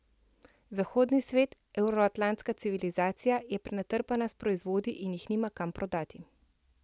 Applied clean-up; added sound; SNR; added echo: none; none; none; none.